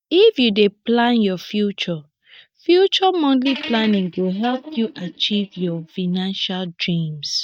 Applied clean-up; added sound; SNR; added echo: neural mask model DeepFilterNet 3.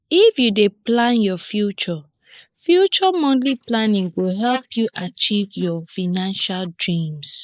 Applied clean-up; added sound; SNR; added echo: neural mask model Resemble Enhance denoiser.